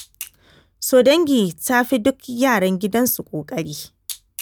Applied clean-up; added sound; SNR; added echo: none; none; none; none.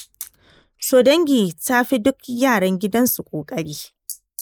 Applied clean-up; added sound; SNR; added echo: neural mask model Resemble Enhance denoiser.